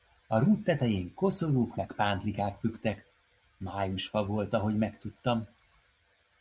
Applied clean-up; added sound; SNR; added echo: none; none; none; none.